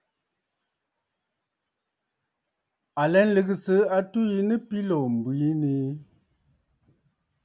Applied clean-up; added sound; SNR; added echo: none; none; none; none.